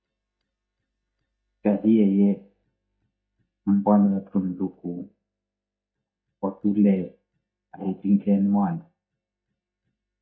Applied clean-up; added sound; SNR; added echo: neural mask model DeepFilterNet 3.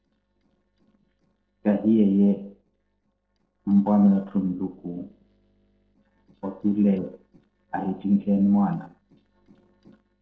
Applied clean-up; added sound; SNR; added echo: neural separator model SepFormer DNS4.